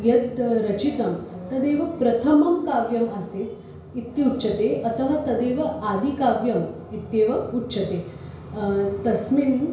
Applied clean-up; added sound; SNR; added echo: none; none; none; reverberation time 0.6 s.